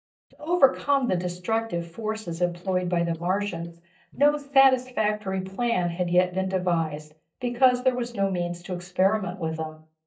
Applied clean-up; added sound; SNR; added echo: neural mask model DeepFilterNet 3.